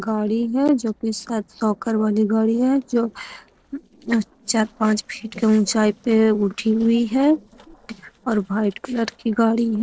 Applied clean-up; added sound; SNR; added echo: neural separator model SepFormer DNS4.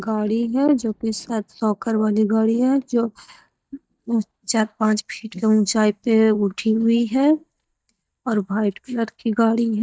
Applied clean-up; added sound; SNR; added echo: neural mask model DeepFilterNet 3.